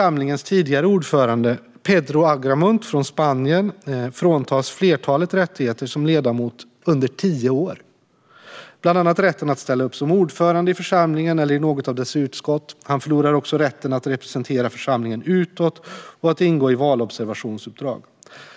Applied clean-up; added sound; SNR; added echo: none; none; none; none.